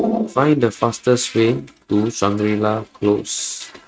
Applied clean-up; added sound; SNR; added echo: neural mask model RNNoise.